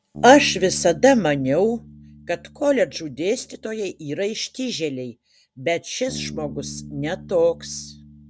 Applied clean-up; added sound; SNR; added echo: none; Bass guitar; 18 dB; none.